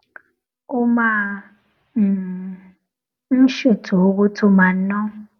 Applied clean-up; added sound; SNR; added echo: none; none; none; none.